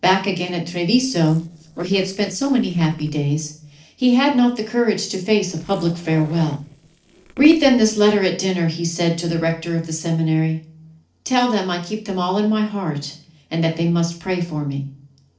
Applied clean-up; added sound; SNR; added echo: neural separator model SepFormer DNS4.